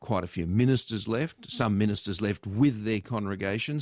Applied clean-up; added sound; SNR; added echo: none; none; none; none.